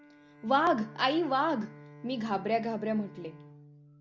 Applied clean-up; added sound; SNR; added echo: none; Bowed string instrument; 19 dB; none.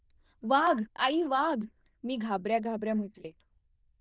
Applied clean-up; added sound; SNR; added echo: neural diffusion model UNIVERSE++.